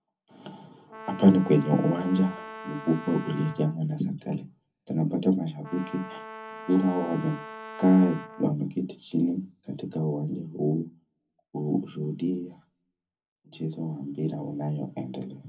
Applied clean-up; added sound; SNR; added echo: none; Brass instrument; 14 dB; reverberation time 0.3 s.